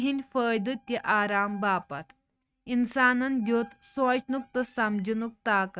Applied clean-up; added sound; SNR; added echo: neural mask model RNNoise.